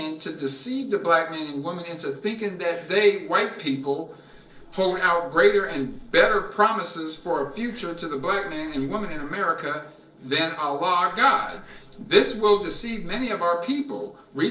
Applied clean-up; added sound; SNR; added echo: neural separator model SepFormer DNS4.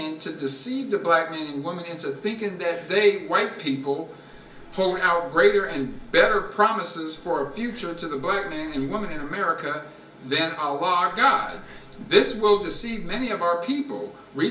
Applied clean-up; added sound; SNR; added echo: none; Breathing; 15 dB; reverberation time 0.3 s.